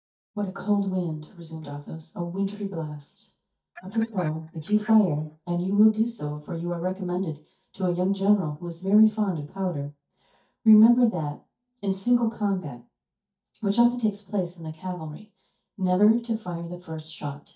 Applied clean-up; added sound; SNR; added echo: neural mask model DeepFilterNet 3.